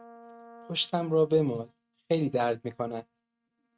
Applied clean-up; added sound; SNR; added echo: neural mask model RNNoise.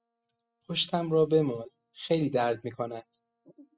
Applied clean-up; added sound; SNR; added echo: classical method spectral subtraction.